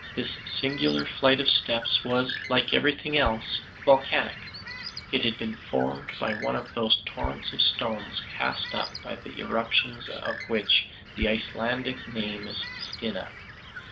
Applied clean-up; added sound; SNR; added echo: none; Bird; 12 dB; none.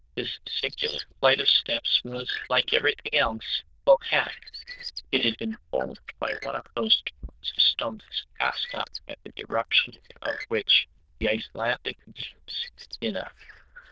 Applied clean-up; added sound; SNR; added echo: neural diffusion model UNIVERSE++.